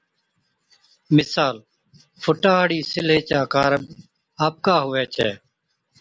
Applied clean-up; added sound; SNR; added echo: none; none; none; none.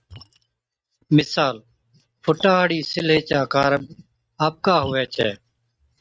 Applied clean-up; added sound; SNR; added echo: neural mask model RNNoise.